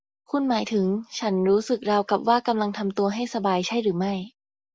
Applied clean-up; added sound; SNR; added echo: none; none; none; none.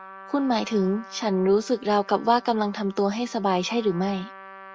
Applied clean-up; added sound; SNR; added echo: none; Trumpet; 20 dB; none.